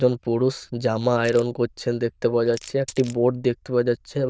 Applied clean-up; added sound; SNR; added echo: neural diffusion model UNIVERSE++.